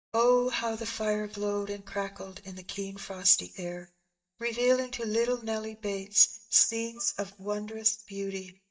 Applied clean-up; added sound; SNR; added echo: neural mask model DeepFilterNet 3.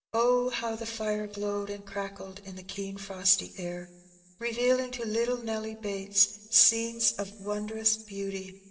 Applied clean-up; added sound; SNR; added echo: neural separator model SepFormer DNS4.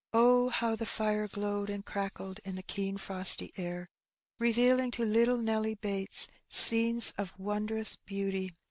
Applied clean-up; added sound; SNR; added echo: none; none; none; none.